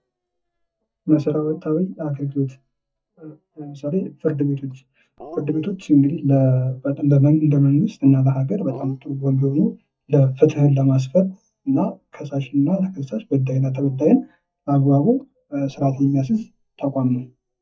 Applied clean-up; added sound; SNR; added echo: neural mask model DeepFilterNet 3.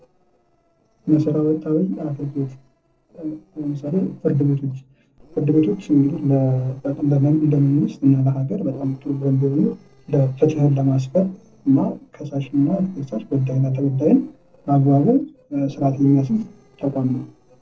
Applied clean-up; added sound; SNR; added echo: neural separator model SepFormer DNS4.